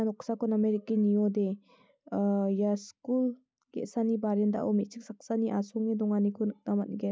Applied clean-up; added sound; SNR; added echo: none; none; none; none.